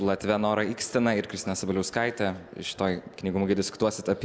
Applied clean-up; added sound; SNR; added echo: none; none; none; none.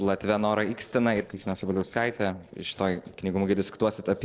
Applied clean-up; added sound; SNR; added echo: neural separator model SepFormer DNS4.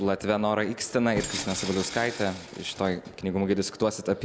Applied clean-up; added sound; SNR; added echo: none; Tools; 11 dB; none.